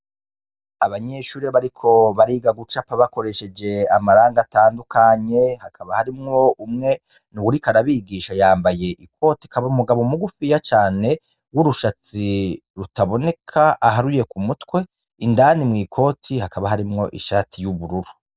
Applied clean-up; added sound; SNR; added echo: none; none; none; none.